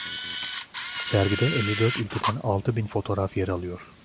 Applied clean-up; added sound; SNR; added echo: none; Camera; 7 dB; none.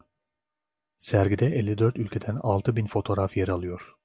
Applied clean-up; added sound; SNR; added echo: none; none; none; none.